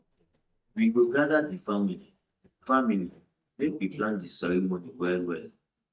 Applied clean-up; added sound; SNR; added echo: neural mask model DeepFilterNet 3.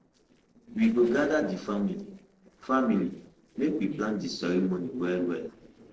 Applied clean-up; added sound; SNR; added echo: neural separator model SepFormer DNS4.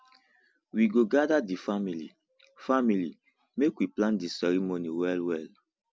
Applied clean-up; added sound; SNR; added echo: none; none; none; none.